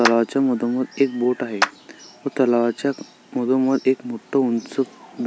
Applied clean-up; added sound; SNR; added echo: none; Clapping; 8 dB; none.